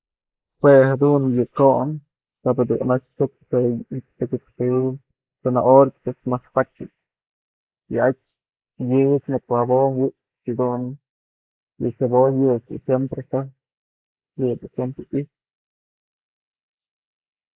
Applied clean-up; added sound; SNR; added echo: neural mask model Resemble Enhance denoiser.